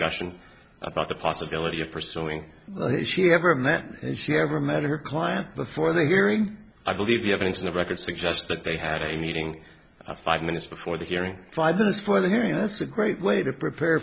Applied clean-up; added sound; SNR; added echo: none; none; none; none.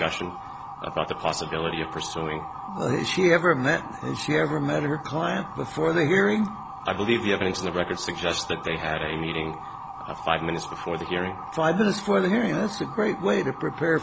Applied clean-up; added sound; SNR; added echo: none; Motor vehicle (road) / Siren; 12 dB; none.